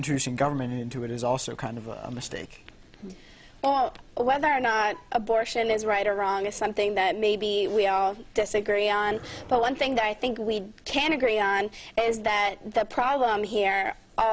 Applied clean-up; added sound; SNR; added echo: none; Dog; 20 dB; none.